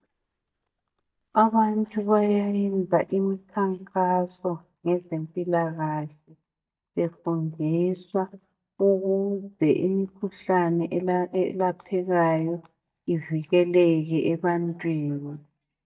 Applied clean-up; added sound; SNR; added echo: neural mask model DeepFilterNet 3.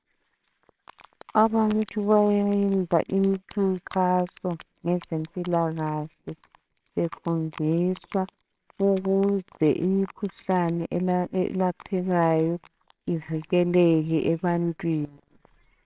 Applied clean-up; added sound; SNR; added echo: neural separator model SepFormer WHAMR!.